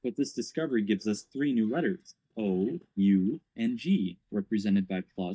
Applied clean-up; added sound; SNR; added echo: neural mask model DeepFilterNet 3.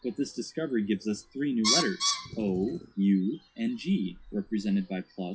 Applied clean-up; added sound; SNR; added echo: classical method WPE with log-MMSE.